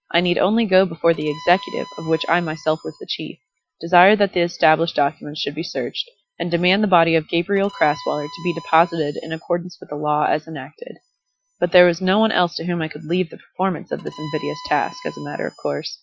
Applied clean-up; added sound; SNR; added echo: classical method Wiener filter.